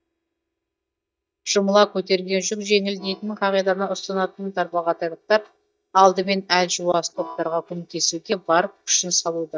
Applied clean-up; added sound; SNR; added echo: neural mask model DeepFilterNet 3.